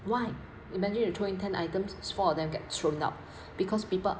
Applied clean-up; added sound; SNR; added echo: none; none; none; none.